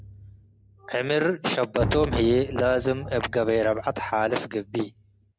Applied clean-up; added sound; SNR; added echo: none; Drum; 11 dB; none.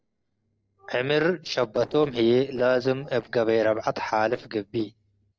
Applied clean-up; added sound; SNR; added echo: neural separator model SepFormer DNS4.